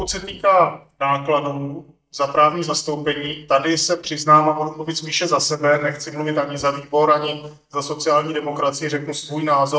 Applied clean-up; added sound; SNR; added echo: neural mask model DeepFilterNet 3.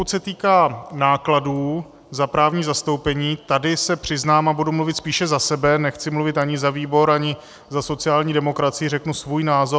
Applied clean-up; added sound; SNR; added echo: none; none; none; none.